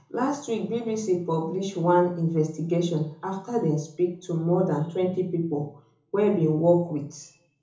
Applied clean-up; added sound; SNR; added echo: none; none; none; reverberation time 0.6 s.